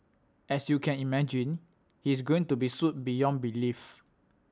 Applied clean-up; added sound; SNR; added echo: none; none; none; none.